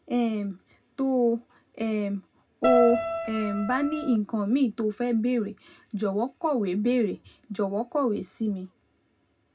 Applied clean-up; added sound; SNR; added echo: none; Keyboard (musical); 0 dB; reverberation time 0.2 s.